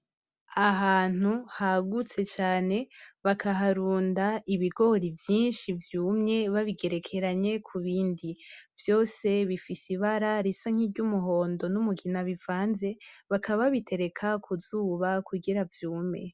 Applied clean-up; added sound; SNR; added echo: none; none; none; none.